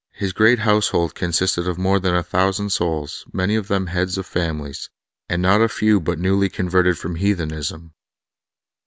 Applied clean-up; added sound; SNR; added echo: none; none; none; none.